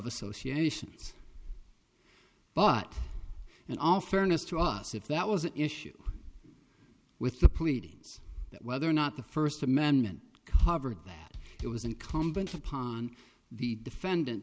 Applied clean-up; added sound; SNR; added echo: none; Bass drum / Snare drum / Drum kit; 12 dB; none.